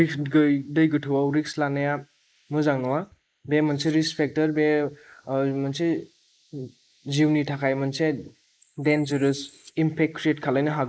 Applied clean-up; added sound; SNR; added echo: neural mask model Resemble Enhance denoiser.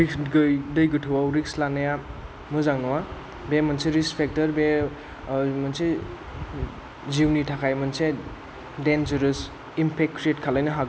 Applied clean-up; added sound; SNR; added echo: none; none; none; none.